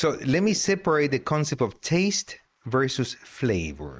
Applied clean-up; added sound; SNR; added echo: neural mask model Resemble Enhance denoiser.